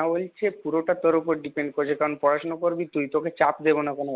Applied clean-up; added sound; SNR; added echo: neural mask model Resemble Enhance denoiser.